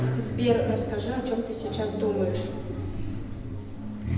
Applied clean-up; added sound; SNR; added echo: none; Idling / Accelerating, revving, vroom / Car; 2 dB; reverberation time 0.9 s.